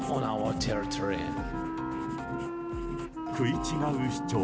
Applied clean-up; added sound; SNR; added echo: none; Writing + Wind instrument, woodwind instrument; 2 dB; none.